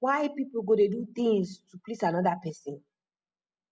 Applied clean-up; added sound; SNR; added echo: none; none; none; none.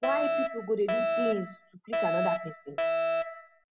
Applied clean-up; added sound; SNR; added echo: none; Alarm; -4 dB; none.